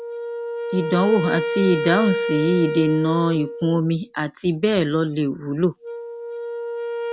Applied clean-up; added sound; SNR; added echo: none; Wind instrument, woodwind instrument; 6 dB; none.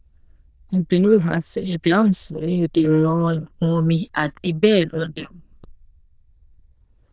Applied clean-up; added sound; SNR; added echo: neural diffusion model UNIVERSE++.